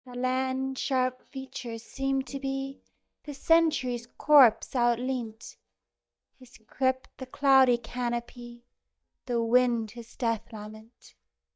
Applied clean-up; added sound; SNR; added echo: neural mask model DeepFilterNet 3.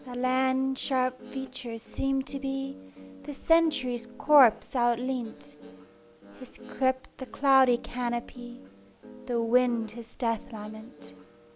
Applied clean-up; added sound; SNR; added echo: none; Guitar; 18 dB; none.